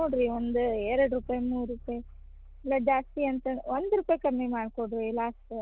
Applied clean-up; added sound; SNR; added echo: none; Keyboard (musical); 18 dB; none.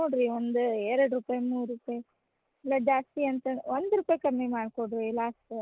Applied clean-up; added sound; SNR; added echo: neural mask model Resemble Enhance denoiser.